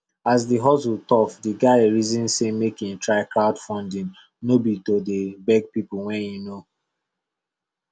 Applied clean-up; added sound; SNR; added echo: none; none; none; none.